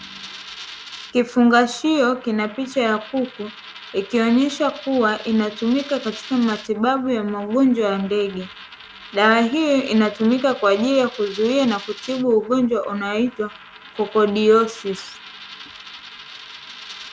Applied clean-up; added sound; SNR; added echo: none; Coin (dropping); 18 dB; none.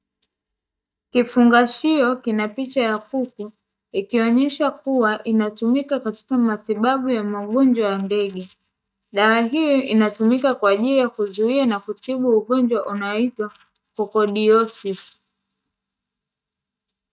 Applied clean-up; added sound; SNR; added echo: neural mask model DeepFilterNet 3.